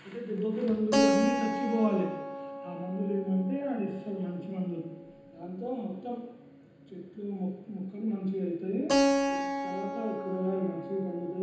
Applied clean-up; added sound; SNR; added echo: none; Keyboard (musical); 1 dB; reverberation time 0.9 s.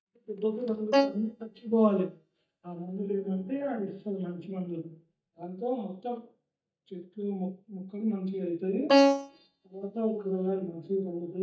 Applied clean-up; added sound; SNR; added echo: neural mask model DeepFilterNet 3.